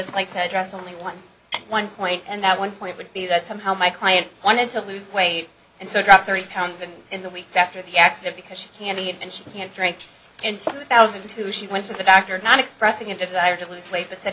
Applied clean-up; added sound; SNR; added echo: none; Tambourine; 15 dB; none.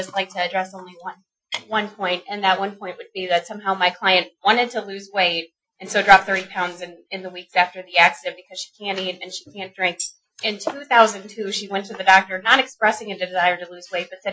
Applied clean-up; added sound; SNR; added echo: classical method Wiener filter.